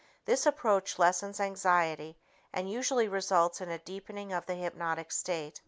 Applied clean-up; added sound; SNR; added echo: none; none; none; none.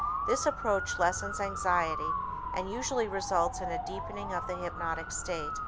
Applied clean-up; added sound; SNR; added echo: none; Motor vehicle (road) / Siren; 3 dB; none.